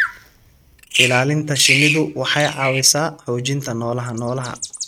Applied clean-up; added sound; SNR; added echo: neural mask model RNNoise.